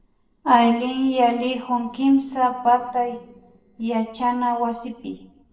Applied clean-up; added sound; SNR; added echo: neural separator model SepFormer DNS4.